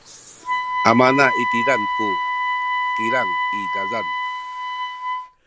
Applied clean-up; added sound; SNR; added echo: none; Wind instrument, woodwind instrument; -1 dB; none.